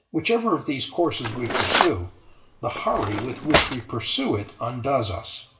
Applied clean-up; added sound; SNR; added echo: none; Cutlery, silverware; 1 dB; reverberation time 0.7 s.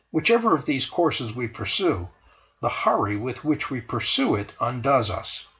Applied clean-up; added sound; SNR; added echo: none; none; none; none.